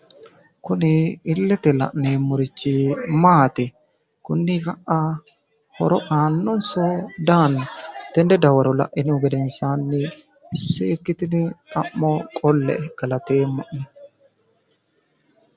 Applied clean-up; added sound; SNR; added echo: none; none; none; none.